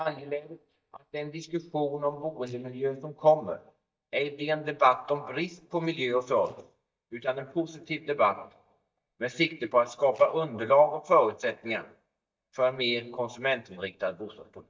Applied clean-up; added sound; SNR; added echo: neural mask model DeepFilterNet 3.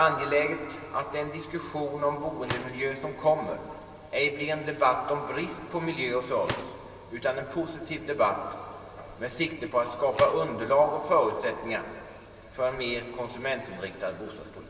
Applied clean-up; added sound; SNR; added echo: none; Gunshot, gunfire; 17 dB; reverberation time 2.2 s.